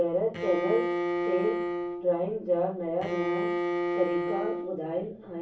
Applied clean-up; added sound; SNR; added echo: none; Bowed string instrument; 1 dB; reverberation time 0.3 s.